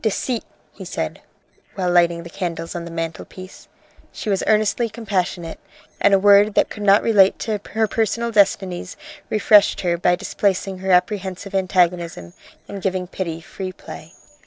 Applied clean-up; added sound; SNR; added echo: neural separator model SepFormer DNS4.